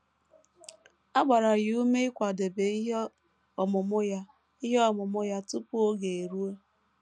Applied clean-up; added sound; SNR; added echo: none; none; none; none.